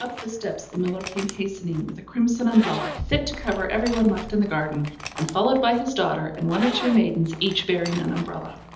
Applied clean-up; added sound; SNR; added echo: none; Zipper (clothing); 14 dB; reverberation time 1.2 s.